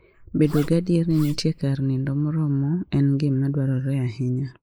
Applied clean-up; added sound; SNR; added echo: neural mask model Resemble Enhance denoiser.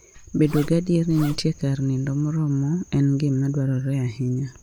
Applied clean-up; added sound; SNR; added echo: none; Zipper (clothing); 13 dB; none.